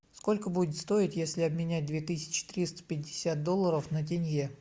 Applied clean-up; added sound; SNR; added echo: none; none; none; none.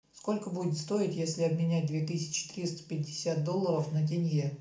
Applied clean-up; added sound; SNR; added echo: none; none; none; reverberation time 0.4 s.